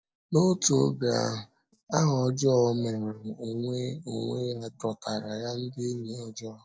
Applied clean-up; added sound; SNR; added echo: neural mask model DeepFilterNet 3.